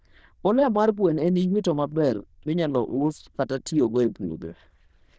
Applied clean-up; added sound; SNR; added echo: neural diffusion model UNIVERSE++.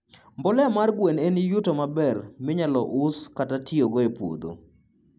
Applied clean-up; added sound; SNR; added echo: none; none; none; none.